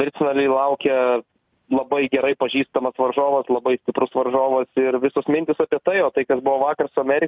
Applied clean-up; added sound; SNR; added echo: none; none; none; none.